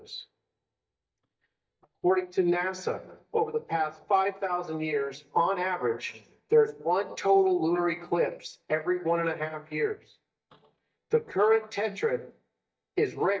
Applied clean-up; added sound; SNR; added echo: neural mask model DeepFilterNet 3.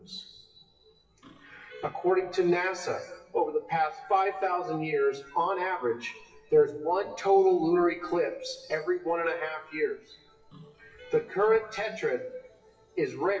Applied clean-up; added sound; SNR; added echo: classical method WPE with log-MMSE.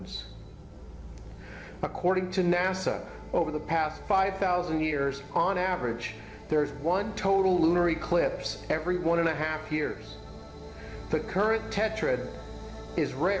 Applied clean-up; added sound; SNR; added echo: none; none; none; none.